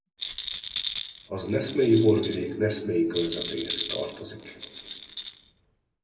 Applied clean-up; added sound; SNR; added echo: none; Rattle; 6 dB; reverberation time 1.7 s.